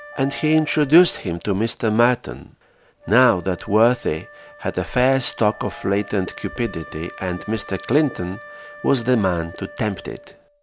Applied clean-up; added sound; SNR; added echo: none; Wind instrument, woodwind instrument + Piano; 19 dB; none.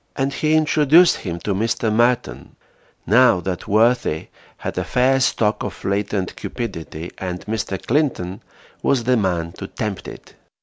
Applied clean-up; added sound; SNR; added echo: none; none; none; none.